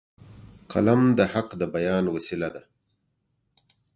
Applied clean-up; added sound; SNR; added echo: none; none; none; none.